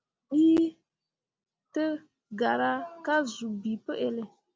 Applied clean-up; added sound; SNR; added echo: none; none; none; none.